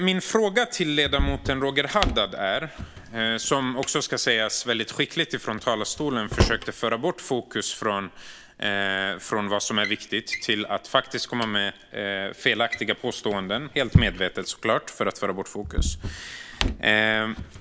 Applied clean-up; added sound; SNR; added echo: none; Drawer open or close; 6 dB; none.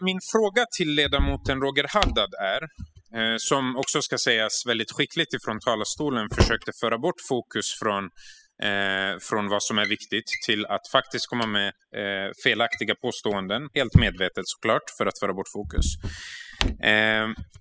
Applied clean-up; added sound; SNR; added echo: classical method spectral subtraction.